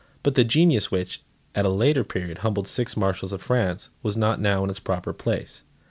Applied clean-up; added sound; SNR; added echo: none; none; none; none.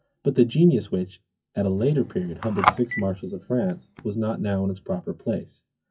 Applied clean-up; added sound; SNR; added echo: classical method WPE with log-MMSE.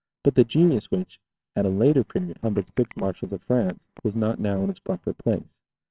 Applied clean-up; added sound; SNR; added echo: neural separator model SepFormer WHAMR!.